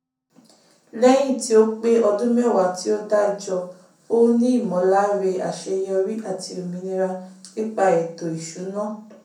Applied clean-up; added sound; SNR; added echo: none; none; none; reverberation time 0.6 s.